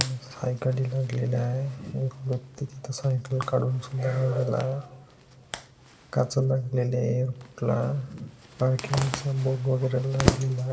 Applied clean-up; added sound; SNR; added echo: none; Zipper (clothing); 9 dB; reverberation time 1.9 s.